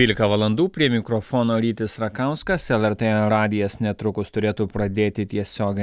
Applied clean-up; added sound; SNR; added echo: none; none; none; none.